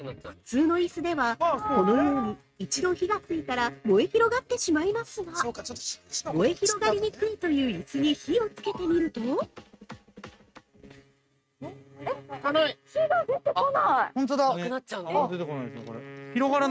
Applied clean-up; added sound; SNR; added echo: neural mask model RNNoise.